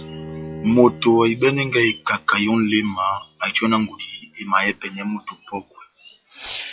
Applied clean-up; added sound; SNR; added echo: classical method log-MMSE.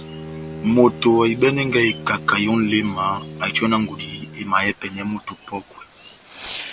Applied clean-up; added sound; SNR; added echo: none; Fireworks + Bowed string instrument; 14 dB; none.